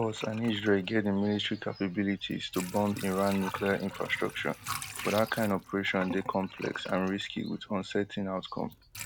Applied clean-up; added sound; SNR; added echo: none; Sink (filling or washing) / Water; 13 dB; none.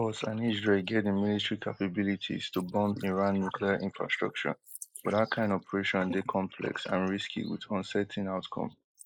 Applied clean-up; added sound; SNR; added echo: neural mask model Resemble Enhance denoiser.